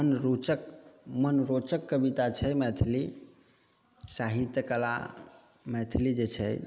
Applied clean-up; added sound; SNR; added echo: none; none; none; none.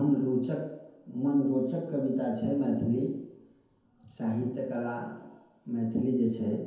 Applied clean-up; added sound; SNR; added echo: none; none; none; reverberation time 0.9 s.